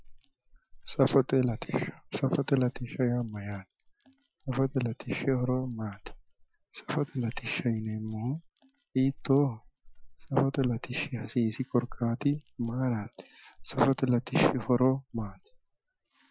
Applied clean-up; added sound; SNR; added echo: classical method Wiener filter.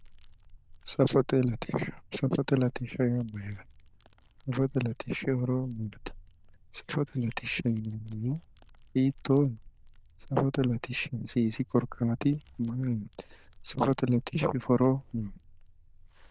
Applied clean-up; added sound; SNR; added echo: neural diffusion model UNIVERSE++.